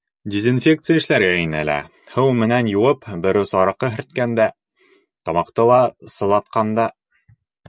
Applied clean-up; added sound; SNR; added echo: none; none; none; none.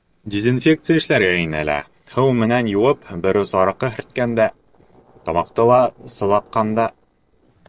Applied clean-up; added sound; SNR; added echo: neural separator model SepFormer DNS4.